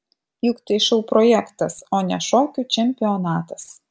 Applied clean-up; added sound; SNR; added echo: none; none; none; none.